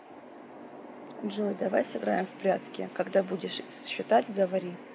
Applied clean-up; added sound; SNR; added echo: none; none; none; none.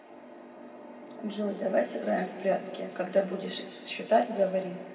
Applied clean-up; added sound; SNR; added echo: none; none; none; reverberation time 2.2 s.